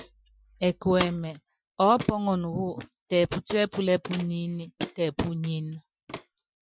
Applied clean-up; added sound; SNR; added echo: classical method Wiener filter.